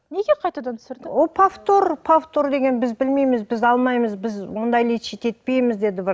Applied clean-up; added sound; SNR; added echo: none; none; none; none.